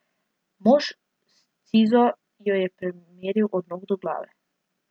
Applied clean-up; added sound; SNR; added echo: none; none; none; none.